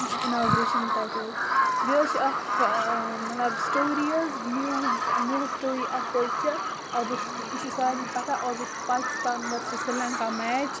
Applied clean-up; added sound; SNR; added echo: none; Bird vocalization, bird call, bird song; -1 dB; none.